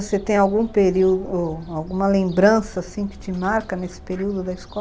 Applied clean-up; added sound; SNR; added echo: none; Fowl; 19 dB; none.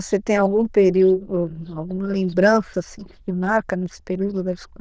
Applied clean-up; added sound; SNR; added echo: neural diffusion model UNIVERSE++.